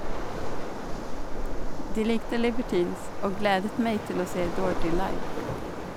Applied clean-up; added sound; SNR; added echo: none; Waves, surf; -2 dB; none.